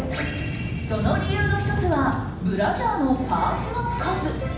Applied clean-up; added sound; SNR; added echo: none; Vehicle; 3 dB; reverberation time 0.9 s.